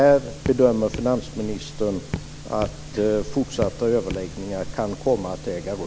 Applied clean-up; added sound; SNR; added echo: none; Raindrop / Drip; 12 dB; none.